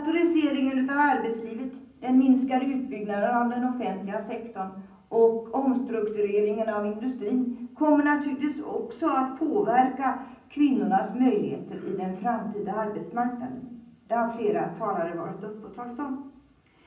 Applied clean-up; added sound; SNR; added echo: none; none; none; reverberation time 0.6 s.